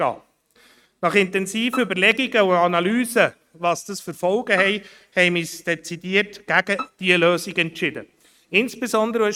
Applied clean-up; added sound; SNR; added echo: neural mask model RNNoise.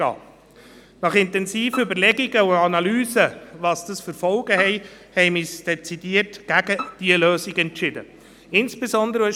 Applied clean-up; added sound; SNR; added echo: none; Bowed string instrument; 15 dB; none.